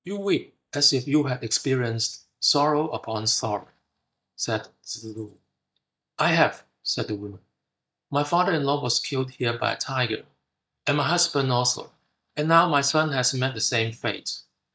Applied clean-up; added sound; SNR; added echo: neural mask model DeepFilterNet 3.